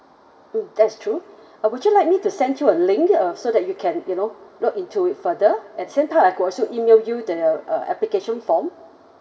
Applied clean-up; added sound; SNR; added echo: none; none; none; reverberation time 1.4 s.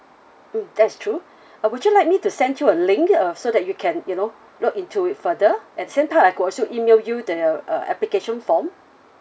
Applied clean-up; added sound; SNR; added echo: none; none; none; none.